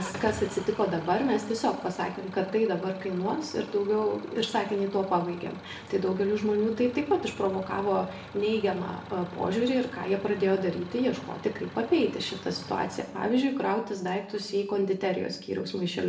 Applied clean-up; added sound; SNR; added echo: none; Idling / Engine starting; 17 dB; reverberation time 0.6 s.